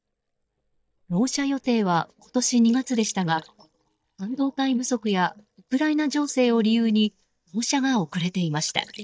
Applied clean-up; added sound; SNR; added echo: neural mask model DeepFilterNet 3.